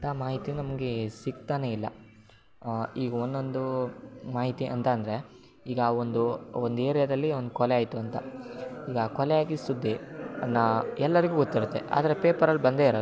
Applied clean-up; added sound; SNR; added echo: none; none; none; none.